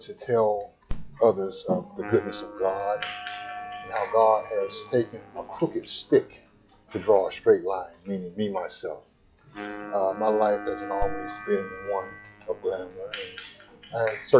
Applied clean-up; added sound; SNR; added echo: classical method log-MMSE.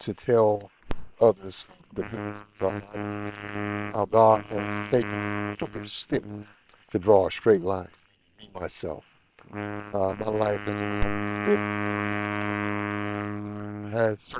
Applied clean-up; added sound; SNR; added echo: neural separator model SepFormer WHAM!.